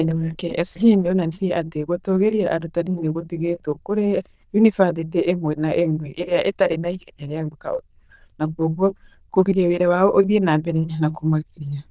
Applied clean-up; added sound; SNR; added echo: neural diffusion model UNIVERSE++.